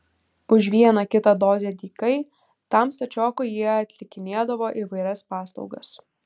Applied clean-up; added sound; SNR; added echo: none; none; none; none.